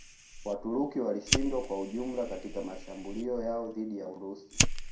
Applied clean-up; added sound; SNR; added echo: none; Fire; 0 dB; reverberation time 0.5 s.